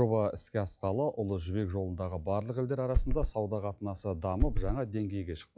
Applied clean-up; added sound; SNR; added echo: classical method log-MMSE.